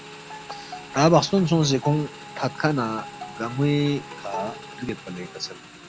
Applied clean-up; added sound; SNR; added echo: none; Motorcycle / Engine + Bowed string instrument; 14 dB; none.